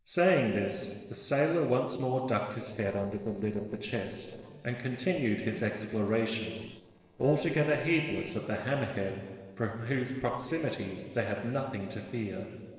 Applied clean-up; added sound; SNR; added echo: neural separator model SepFormer DNS4.